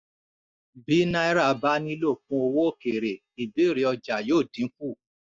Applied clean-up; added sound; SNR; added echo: neural mask model DeepFilterNet 3.